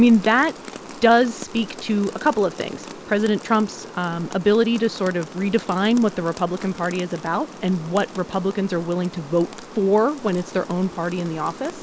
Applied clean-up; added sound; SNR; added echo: none; Rain; 16 dB; none.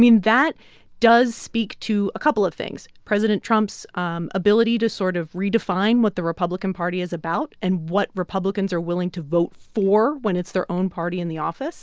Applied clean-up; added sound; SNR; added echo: none; none; none; none.